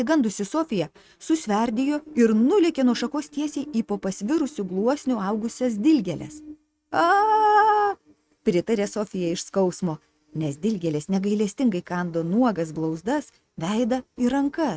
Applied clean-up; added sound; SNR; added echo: neural mask model RNNoise.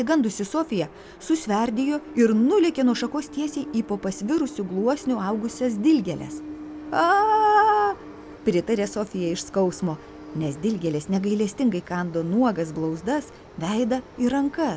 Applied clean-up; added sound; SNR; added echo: none; Train; 19 dB; none.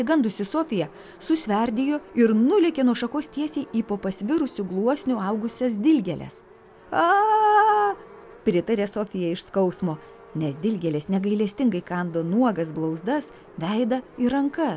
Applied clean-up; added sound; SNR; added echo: none; none; none; none.